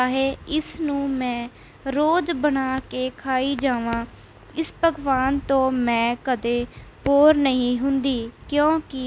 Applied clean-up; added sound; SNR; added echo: none; none; none; none.